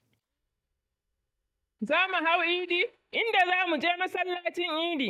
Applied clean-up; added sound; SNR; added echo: neural mask model DeepFilterNet 3.